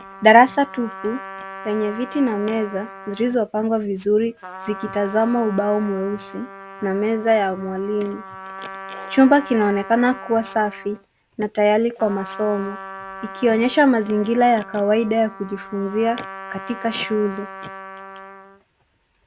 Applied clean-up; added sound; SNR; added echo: none; Trumpet; 15 dB; none.